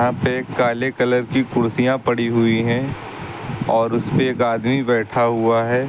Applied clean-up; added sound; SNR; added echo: none; none; none; none.